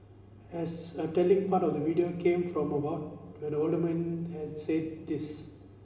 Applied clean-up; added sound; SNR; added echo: none; none; none; reverberation time 1.2 s.